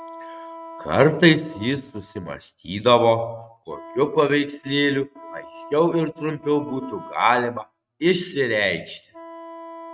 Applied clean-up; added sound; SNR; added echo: neural mask model RNNoise.